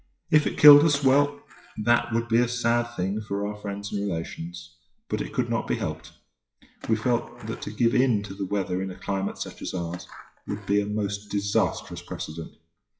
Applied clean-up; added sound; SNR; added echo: classical method WPE with log-MMSE.